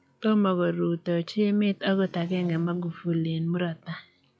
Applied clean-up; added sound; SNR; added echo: classical method log-MMSE.